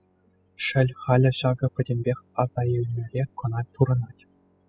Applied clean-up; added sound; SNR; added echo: classical method spectral subtraction.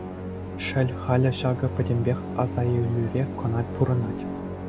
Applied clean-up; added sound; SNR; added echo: none; Musical instrument; 6 dB; none.